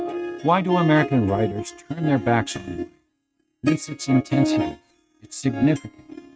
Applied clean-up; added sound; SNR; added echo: neural mask model RNNoise.